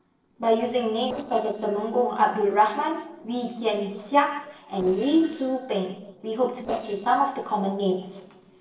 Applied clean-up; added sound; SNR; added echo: neural separator model SepFormer DNS4.